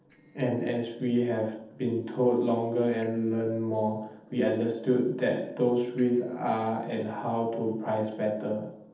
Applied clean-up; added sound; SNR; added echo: neural separator model SepFormer DNS4.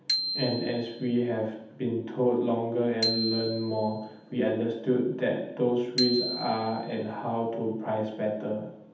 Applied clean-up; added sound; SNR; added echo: none; Bicycle bell; 8 dB; reverberation time 0.8 s.